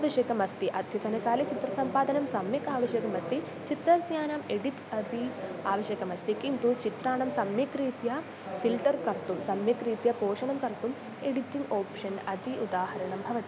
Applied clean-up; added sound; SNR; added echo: none; none; none; none.